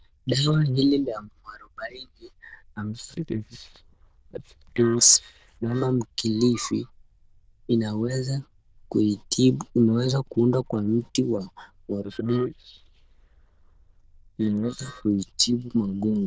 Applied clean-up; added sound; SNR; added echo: neural diffusion model UNIVERSE++.